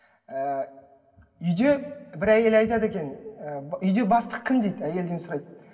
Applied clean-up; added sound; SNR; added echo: none; none; none; reverberation time 1.5 s.